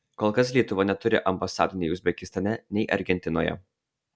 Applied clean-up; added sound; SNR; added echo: none; none; none; none.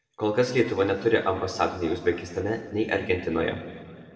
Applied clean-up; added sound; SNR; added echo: none; none; none; reverberation time 2.0 s.